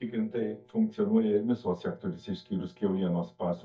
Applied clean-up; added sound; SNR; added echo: neural mask model DeepFilterNet 3.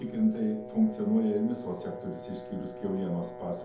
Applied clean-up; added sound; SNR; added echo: none; Brass instrument; 13 dB; reverberation time 0.6 s.